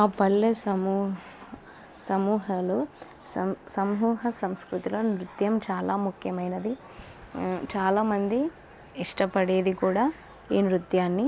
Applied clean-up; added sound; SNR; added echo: none; none; none; none.